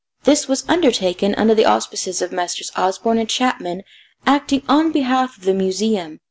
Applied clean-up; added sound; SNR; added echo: none; none; none; none.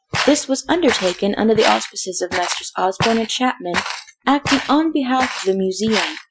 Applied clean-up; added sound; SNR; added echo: classical method Wiener filter.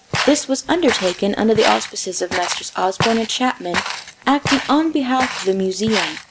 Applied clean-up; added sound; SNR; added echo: none; Walk, footsteps; 7 dB; none.